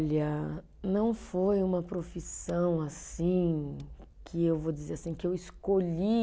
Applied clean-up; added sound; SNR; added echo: none; Fire; 19 dB; none.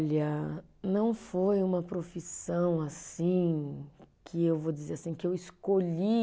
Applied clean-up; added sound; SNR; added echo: none; none; none; none.